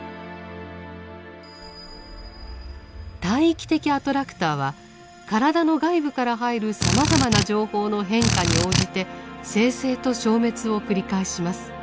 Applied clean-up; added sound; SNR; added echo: none; Drill; -3 dB; none.